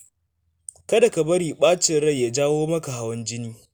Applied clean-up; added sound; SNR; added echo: none; none; none; none.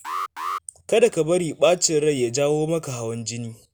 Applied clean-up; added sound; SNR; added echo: none; Alarm; 11 dB; none.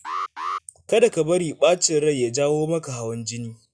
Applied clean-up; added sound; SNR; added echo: classical method log-MMSE.